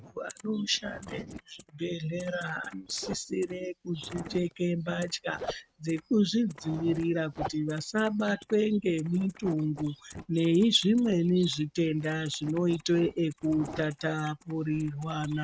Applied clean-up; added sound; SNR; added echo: neural mask model RNNoise.